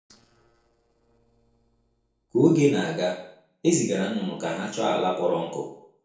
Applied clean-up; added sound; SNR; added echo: neural separator model SepFormer DNS4.